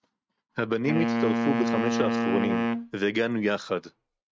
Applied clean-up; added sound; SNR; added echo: neural mask model RNNoise.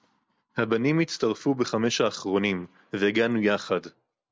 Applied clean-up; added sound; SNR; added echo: none; none; none; none.